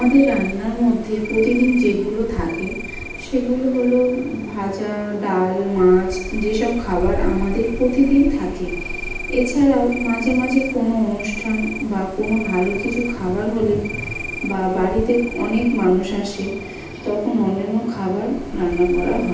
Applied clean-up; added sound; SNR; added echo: none; Cricket; 10 dB; reverberation time 0.9 s.